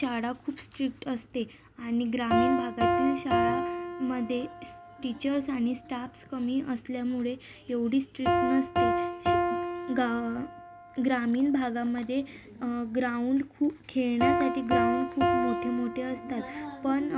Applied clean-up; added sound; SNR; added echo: none; Piano; 2 dB; none.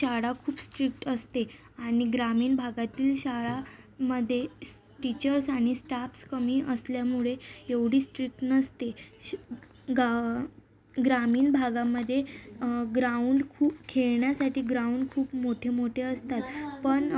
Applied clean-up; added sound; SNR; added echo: none; none; none; none.